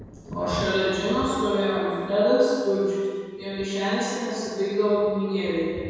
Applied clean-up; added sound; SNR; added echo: none; Thunder; 19 dB; reverberation time 1.9 s.